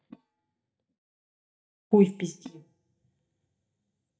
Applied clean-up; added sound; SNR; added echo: neural mask model DeepFilterNet 3.